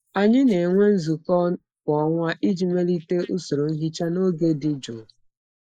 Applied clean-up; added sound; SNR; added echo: neural mask model Resemble Enhance denoiser.